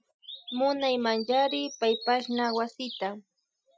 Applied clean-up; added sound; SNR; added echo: classical method Wiener filter.